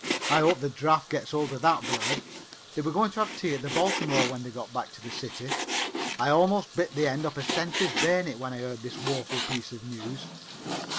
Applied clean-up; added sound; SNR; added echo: none; Frying (food); 5 dB; none.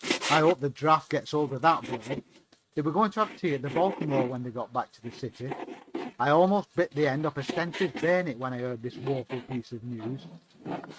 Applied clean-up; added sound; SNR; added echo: neural mask model RNNoise.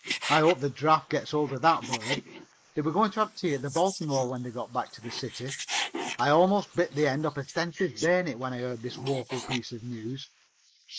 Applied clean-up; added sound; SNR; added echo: neural mask model Resemble Enhance denoiser.